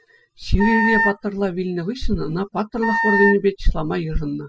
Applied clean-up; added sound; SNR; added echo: classical method spectral subtraction.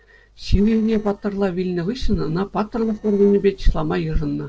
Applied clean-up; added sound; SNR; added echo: neural separator model SepFormer DNS4.